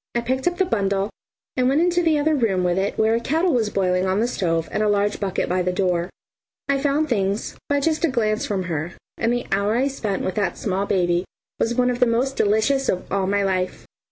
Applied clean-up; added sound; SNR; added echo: none; none; none; none.